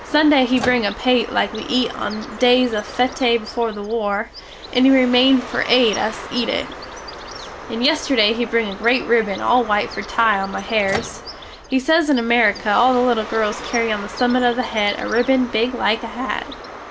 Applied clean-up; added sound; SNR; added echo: none; Microwave oven + Bird; 14 dB; none.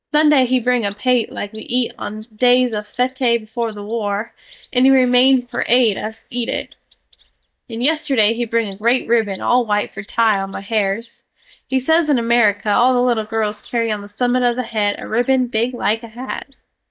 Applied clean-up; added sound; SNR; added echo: neural mask model DeepFilterNet 3.